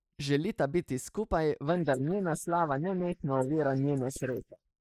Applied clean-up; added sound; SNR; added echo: neural mask model Resemble Enhance denoiser.